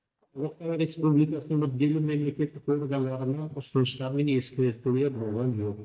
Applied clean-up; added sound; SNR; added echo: neural mask model DeepFilterNet 3.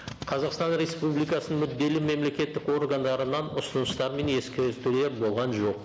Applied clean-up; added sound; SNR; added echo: none; none; none; none.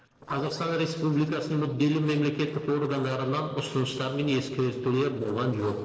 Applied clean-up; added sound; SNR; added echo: neural separator model SepFormer DNS4.